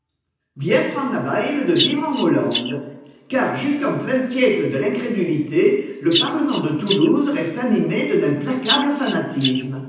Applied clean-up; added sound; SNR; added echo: none; Bird vocalization, bird call, bird song; 2 dB; reverberation time 0.9 s.